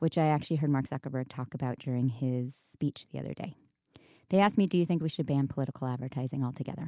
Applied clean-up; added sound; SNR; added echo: none; none; none; none.